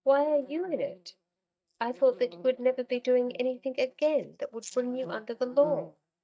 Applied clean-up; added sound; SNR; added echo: neural mask model DeepFilterNet 3.